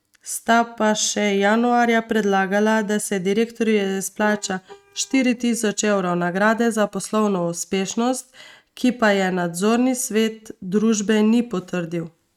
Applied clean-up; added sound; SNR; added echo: neural mask model RNNoise.